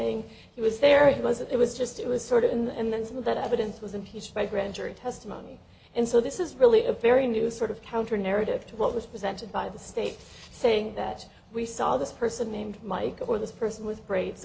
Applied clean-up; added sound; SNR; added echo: none; none; none; none.